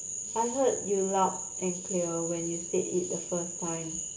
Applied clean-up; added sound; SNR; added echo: none; Frog; 5 dB; reverberation time 0.2 s.